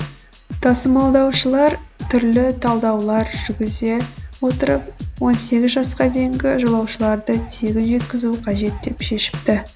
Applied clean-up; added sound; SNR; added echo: none; Drum kit; 12 dB; none.